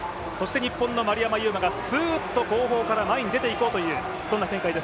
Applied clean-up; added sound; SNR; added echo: none; none; none; none.